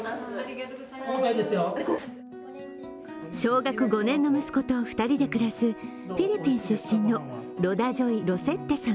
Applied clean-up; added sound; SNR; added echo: none; none; none; none.